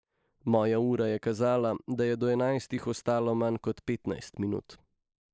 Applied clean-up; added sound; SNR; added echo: neural mask model Resemble Enhance denoiser.